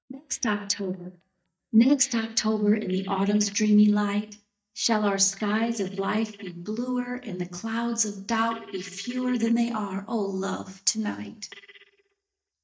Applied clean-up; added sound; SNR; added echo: neural mask model DeepFilterNet 3.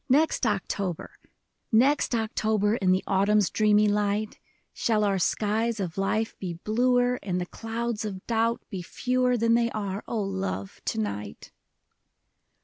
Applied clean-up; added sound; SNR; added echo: none; none; none; none.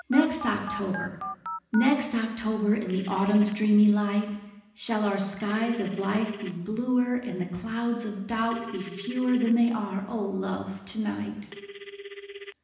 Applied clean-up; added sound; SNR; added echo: none; Telephone; 16 dB; reverberation time 1.0 s.